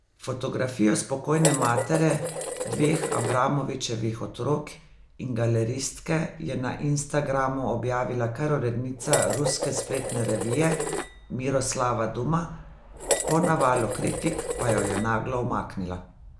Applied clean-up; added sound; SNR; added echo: none; Dishes, pots, and pans; 4 dB; none.